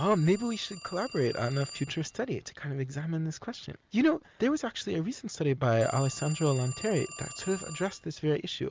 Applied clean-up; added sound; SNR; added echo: none; Telephone; 17 dB; none.